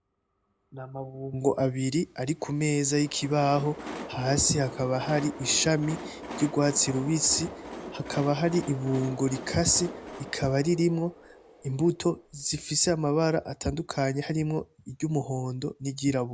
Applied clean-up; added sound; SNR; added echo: none; Train; 15 dB; none.